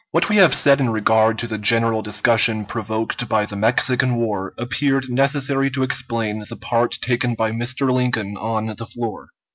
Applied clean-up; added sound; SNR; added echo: none; none; none; none.